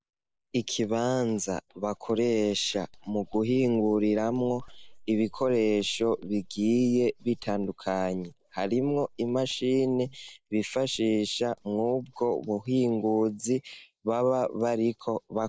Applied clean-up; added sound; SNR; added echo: neural mask model Resemble Enhance denoiser.